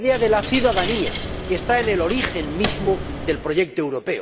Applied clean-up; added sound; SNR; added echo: none; Coin (dropping); 5 dB; none.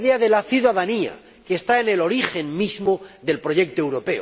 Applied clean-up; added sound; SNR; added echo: none; none; none; none.